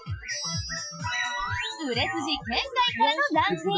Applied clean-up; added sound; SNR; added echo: classical method Wiener filter.